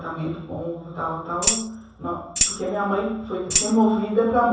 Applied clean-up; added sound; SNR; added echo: none; Tambourine; 0 dB; reverberation time 0.7 s.